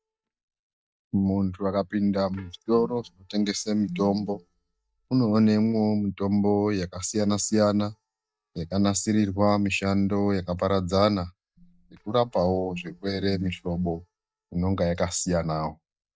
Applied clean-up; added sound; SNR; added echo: neural mask model DeepFilterNet 3.